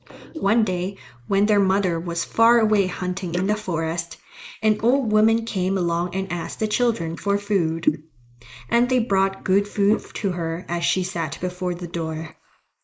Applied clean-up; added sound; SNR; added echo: neural mask model Resemble Enhance denoiser.